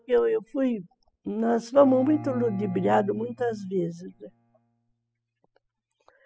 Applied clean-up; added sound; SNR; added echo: classical method spectral subtraction.